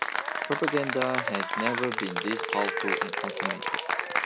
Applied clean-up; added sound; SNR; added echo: none; Applause / Cheering; -2 dB; none.